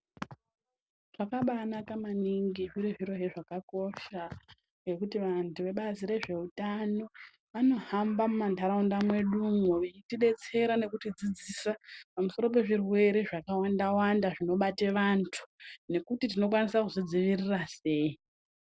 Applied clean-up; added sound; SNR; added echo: none; none; none; none.